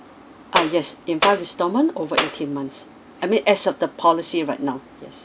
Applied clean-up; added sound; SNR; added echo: none; Clapping; 3 dB; none.